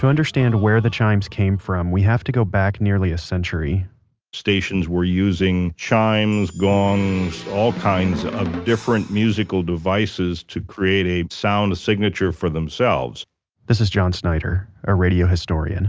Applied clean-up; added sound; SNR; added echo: none; none; none; none.